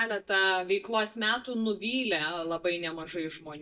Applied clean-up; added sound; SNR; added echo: neural mask model DeepFilterNet 3.